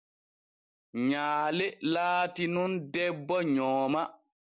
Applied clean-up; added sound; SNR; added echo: none; none; none; none.